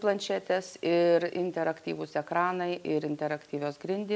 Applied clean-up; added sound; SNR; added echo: none; none; none; none.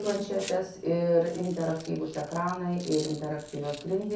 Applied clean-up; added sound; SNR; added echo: none; Rattle; 17 dB; reverberation time 0.6 s.